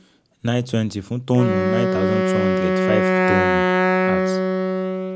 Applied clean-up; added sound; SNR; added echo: none; Wind instrument, woodwind instrument; -5 dB; none.